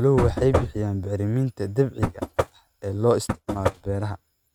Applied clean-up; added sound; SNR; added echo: neural mask model RNNoise.